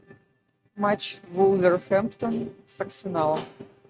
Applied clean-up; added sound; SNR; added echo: neural mask model RNNoise.